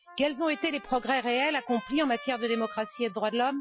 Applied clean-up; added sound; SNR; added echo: classical method Wiener filter.